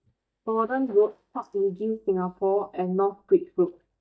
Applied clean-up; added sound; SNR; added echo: neural mask model DeepFilterNet 3.